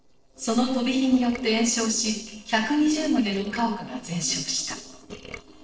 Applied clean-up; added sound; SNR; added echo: neural separator model SepFormer DNS4.